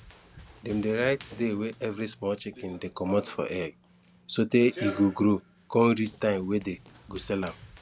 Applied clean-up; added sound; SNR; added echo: none; Run; 18 dB; none.